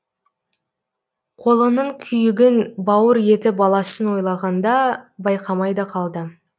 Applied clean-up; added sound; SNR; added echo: none; none; none; none.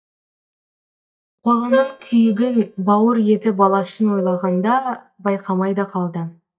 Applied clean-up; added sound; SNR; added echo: neural mask model DeepFilterNet 3.